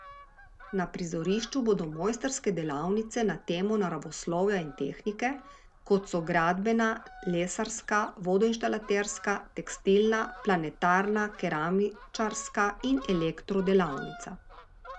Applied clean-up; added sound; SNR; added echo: none; Fowl; 19 dB; none.